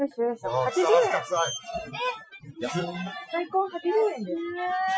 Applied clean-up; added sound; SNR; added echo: classical method Wiener filter.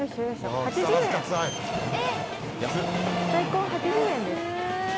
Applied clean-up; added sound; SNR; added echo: none; Train; 5 dB; none.